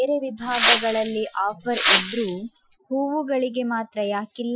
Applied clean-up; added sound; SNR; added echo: classical method Wiener filter.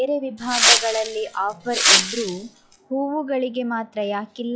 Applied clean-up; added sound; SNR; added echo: classical method log-MMSE.